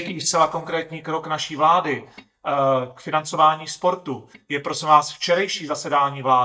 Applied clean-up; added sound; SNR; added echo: neural mask model DeepFilterNet 3.